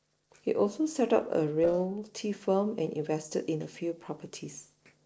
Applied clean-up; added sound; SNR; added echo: neural separator model SepFormer DNS4.